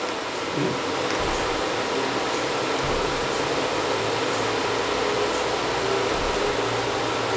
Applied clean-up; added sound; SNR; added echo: none; Squeak / Slam / Wood; 15 dB; none.